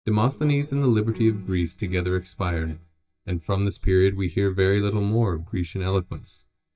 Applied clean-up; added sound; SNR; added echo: neural mask model DeepFilterNet 3.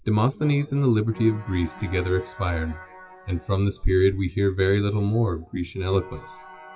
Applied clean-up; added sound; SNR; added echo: classical method WPE with log-MMSE.